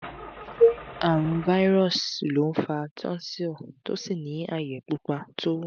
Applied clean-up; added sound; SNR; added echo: none; Engine starting / Car; 15 dB; none.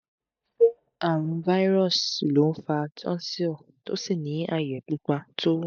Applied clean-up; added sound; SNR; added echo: neural mask model DeepFilterNet 3.